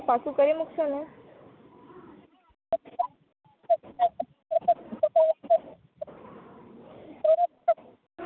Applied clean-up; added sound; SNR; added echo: none; none; none; none.